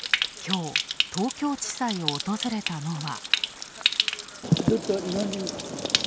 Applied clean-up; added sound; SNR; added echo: none; Stream; 1 dB; none.